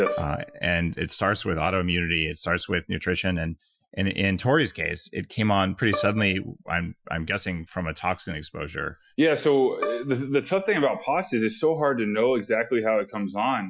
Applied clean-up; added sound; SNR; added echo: classical method Wiener filter.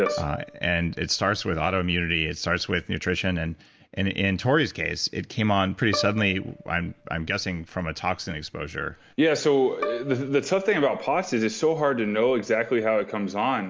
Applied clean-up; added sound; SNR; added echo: none; Bowed string instrument; 14 dB; none.